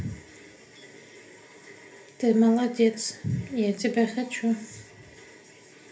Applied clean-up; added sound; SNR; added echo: none; none; none; reverberation time 0.3 s.